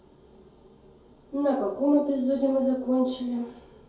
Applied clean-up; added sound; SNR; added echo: none; none; none; reverberation time 2.4 s.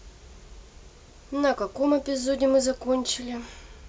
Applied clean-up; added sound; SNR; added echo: none; none; none; none.